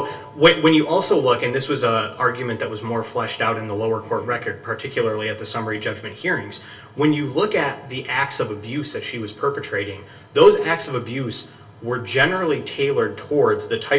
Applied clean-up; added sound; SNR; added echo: none; none; none; reverberation time 0.2 s.